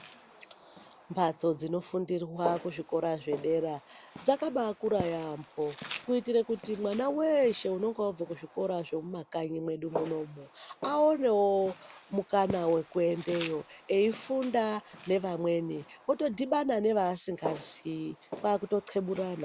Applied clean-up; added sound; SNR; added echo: none; Walk, footsteps; 15 dB; none.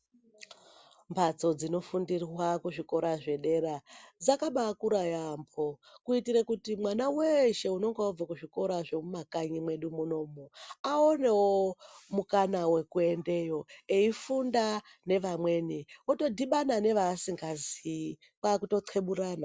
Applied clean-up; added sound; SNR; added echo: none; none; none; none.